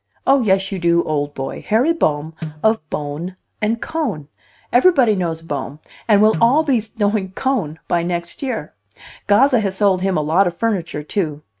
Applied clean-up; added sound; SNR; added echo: neural mask model RNNoise.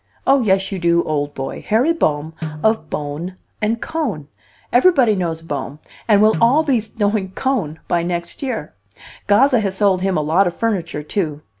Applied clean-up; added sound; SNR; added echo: none; Snare drum; 15 dB; none.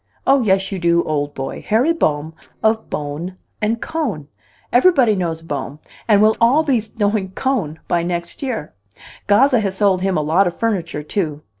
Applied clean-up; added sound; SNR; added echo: neural separator model SepFormer DNS4.